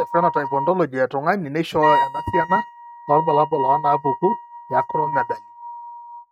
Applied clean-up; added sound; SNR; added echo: neural mask model RNNoise.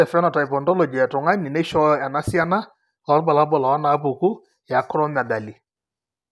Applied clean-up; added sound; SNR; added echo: none; none; none; none.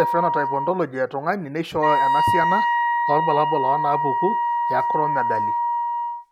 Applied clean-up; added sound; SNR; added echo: none; Wind instrument, woodwind instrument; -3 dB; none.